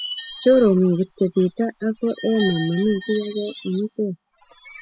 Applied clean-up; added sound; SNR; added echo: classical method spectral subtraction.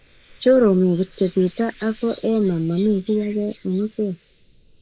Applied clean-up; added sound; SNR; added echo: neural mask model Resemble Enhance denoiser.